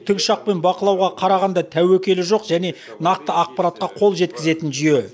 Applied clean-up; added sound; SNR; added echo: none; none; none; none.